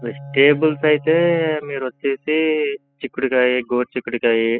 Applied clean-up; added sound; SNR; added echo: classical method spectral subtraction.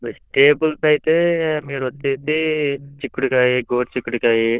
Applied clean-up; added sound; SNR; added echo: neural diffusion model UNIVERSE++.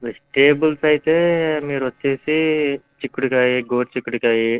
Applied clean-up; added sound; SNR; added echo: neural separator model SepFormer DNS4.